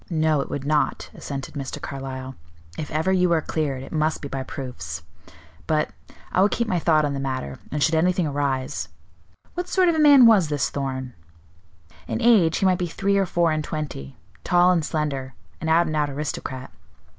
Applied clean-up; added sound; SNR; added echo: none; none; none; none.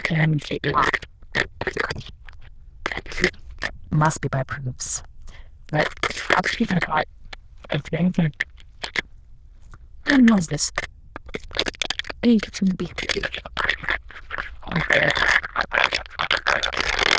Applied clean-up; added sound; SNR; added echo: neural diffusion model UNIVERSE++.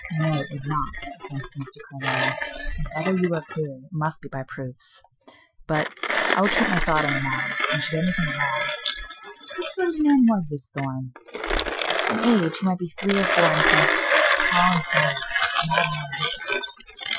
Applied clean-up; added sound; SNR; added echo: classical method Wiener filter.